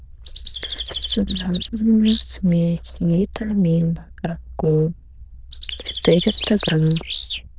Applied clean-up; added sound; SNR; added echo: neural diffusion model UNIVERSE++.